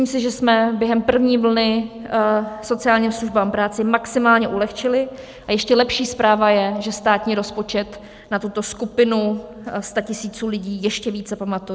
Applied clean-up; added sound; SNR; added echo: none; none; none; none.